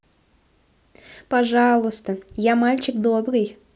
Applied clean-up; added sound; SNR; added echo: none; none; none; none.